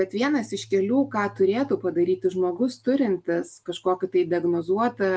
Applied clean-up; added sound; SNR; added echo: none; none; none; none.